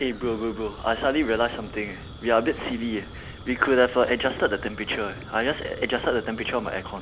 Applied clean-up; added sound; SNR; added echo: none; Fire; 15 dB; none.